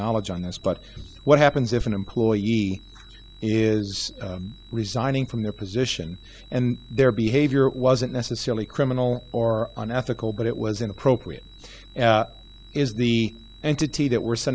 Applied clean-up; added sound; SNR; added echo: none; none; none; none.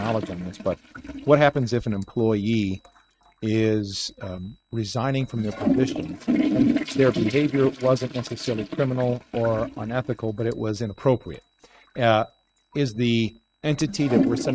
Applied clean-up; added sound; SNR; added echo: neural mask model RNNoise.